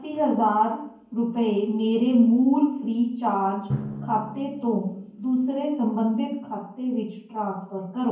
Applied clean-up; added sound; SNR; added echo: none; Drum; 16 dB; reverberation time 0.9 s.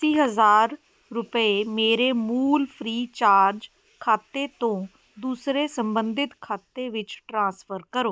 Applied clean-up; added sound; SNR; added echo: none; none; none; none.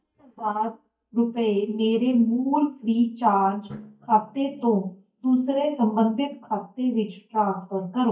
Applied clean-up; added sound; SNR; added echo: neural mask model DeepFilterNet 3.